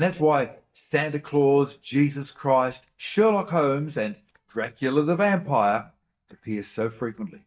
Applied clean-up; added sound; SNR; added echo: neural mask model DeepFilterNet 3.